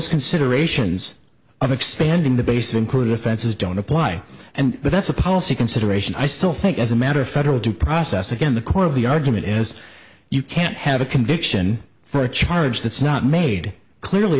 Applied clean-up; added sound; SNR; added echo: none; none; none; none.